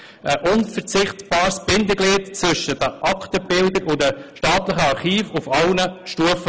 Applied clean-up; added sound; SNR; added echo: none; none; none; none.